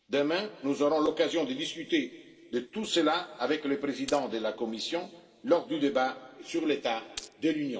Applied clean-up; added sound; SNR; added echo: none; Glass; 15 dB; reverberation time 2.6 s.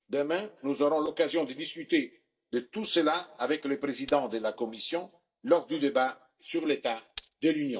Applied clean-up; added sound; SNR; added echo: neural mask model DeepFilterNet 3.